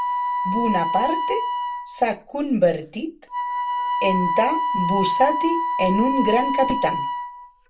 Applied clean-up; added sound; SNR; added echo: none; Wind instrument, woodwind instrument; 1 dB; reverberation time 0.2 s.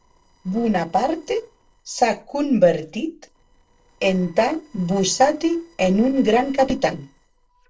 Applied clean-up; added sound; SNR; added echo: neural separator model SepFormer DNS4.